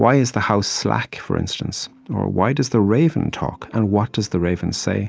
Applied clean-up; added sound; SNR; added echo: none; none; none; none.